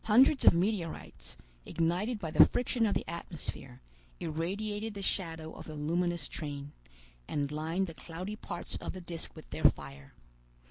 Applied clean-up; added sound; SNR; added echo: none; none; none; none.